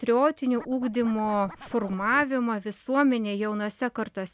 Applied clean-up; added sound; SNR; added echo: none; Scratching (performance technique); 20 dB; none.